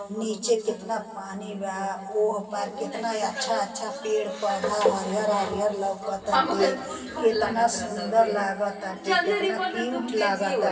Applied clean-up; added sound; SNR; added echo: none; Zipper (clothing); 18 dB; reverberation time 2.2 s.